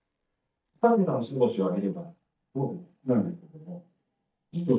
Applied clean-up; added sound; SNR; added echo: neural mask model DeepFilterNet 3.